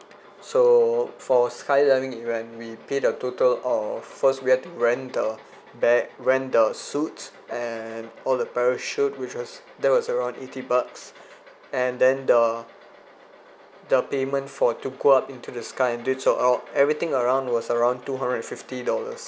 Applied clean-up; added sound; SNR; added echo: none; none; none; none.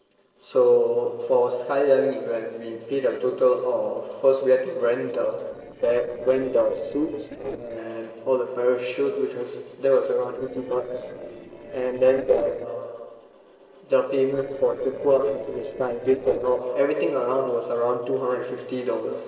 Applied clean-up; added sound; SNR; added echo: neural separator model SepFormer DNS4.